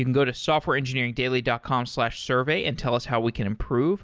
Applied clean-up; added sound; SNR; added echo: none; none; none; none.